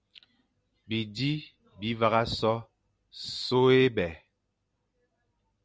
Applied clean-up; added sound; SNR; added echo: none; none; none; none.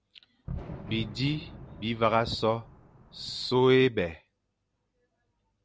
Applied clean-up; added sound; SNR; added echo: none; Fireworks; 13 dB; none.